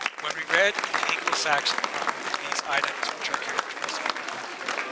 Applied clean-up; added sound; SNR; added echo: none; Applause; -1 dB; none.